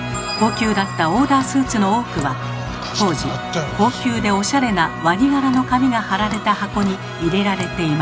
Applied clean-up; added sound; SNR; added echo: none; Drip; 17 dB; none.